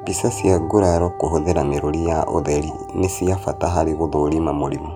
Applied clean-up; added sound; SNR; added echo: none; Wind instrument, woodwind instrument; 14 dB; none.